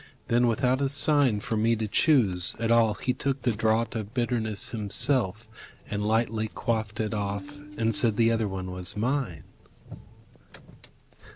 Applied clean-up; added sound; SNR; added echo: none; Car; 18 dB; none.